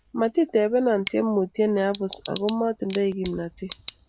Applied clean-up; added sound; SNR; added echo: none; Tick / Bicycle; 18 dB; none.